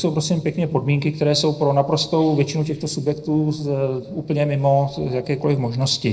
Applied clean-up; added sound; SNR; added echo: neural separator model SepFormer DNS4.